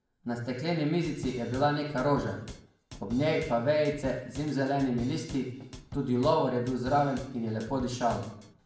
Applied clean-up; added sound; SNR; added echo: none; Drum / Drum kit; 17 dB; reverberation time 0.7 s.